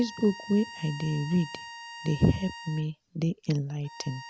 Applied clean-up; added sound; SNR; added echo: none; Bowed string instrument; 15 dB; none.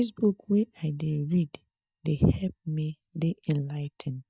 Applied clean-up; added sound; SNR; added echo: neural mask model DeepFilterNet 3.